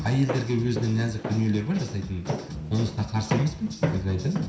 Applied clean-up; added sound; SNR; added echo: none; Walk, footsteps; 7 dB; reverberation time 0.7 s.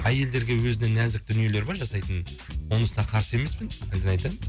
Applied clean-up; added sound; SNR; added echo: none; none; none; none.